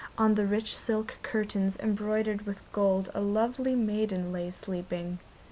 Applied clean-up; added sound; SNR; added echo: none; none; none; none.